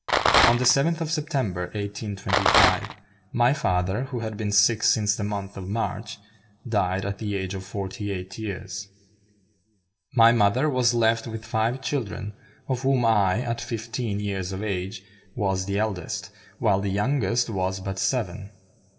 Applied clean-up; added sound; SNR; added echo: none; Rattle; -4 dB; reverberation time 0.3 s.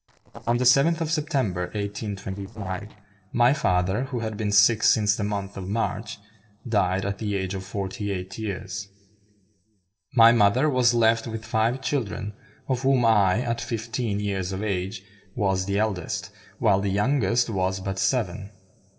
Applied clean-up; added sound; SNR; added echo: neural separator model SepFormer DNS4.